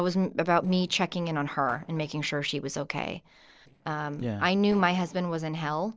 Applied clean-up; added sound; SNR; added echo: neural separator model SepFormer DNS4.